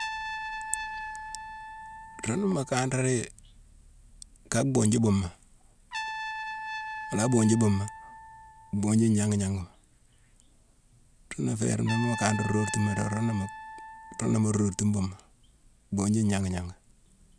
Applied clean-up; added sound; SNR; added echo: none; Trumpet; 12 dB; none.